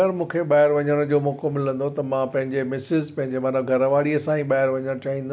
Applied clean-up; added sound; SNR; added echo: none; none; none; none.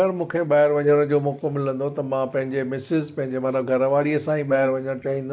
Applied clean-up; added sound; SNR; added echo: neural mask model Resemble Enhance denoiser.